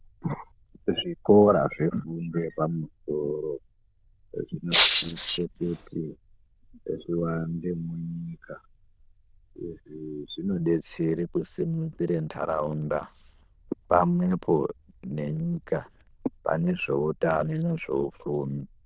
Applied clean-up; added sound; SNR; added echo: neural diffusion model UNIVERSE++.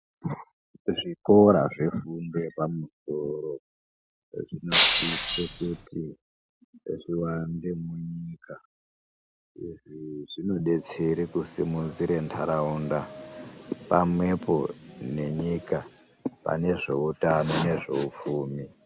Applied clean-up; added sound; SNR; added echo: none; Shatter; -2 dB; none.